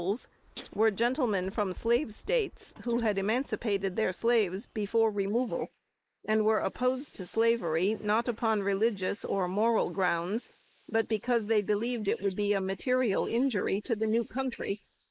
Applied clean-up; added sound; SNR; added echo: neural mask model Resemble Enhance denoiser.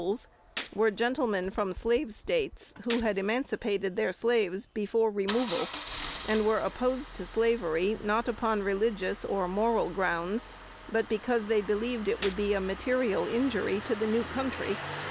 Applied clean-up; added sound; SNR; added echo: none; Gunshot, gunfire + Engine starting; 13 dB; none.